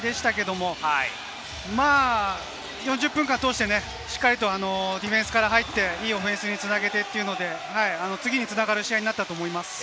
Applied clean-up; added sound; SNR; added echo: none; none; none; none.